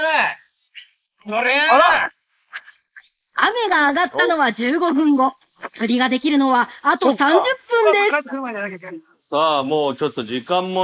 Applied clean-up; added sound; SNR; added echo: neural mask model Resemble Enhance denoiser.